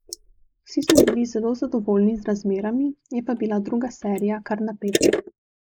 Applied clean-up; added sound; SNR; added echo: neural mask model Resemble Enhance denoiser.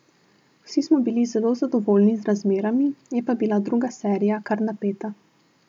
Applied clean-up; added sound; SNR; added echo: none; none; none; none.